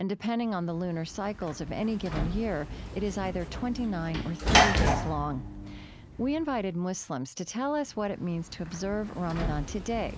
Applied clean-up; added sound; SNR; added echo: none; Sliding door / Slam; 1 dB; none.